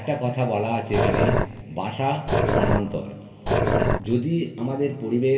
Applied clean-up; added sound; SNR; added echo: none; Growling; -2 dB; reverberation time 2.3 s.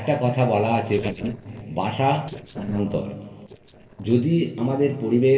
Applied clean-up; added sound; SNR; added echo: neural separator model SepFormer DNS4.